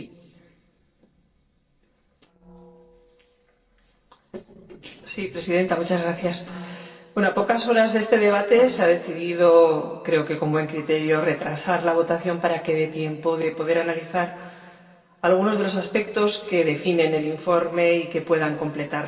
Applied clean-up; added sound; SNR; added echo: neural separator model SepFormer DNS4.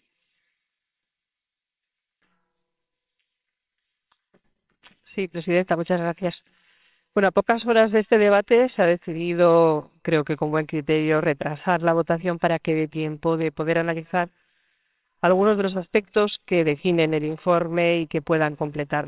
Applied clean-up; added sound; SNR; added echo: neural separator model SepFormer WHAMR!.